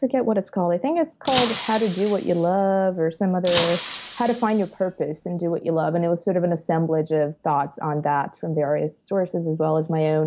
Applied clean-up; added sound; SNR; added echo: none; Shatter; 11 dB; none.